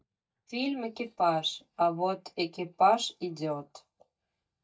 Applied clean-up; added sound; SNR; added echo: neural mask model DeepFilterNet 3.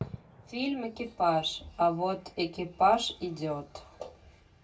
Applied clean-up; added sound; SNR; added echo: none; Fireworks; 19 dB; reverberation time 0.1 s.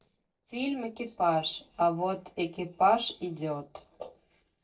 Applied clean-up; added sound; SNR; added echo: neural separator model SepFormer DNS4.